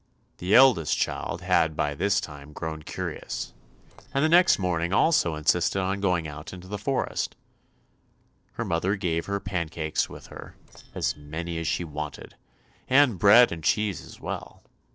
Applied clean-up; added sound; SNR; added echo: neural separator model SepFormer DNS4.